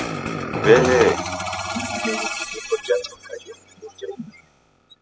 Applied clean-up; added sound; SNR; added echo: classical method spectral subtraction.